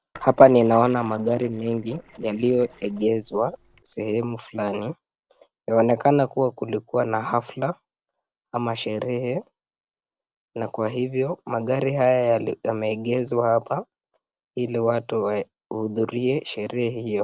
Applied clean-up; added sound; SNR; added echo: neural separator model SepFormer DNS4.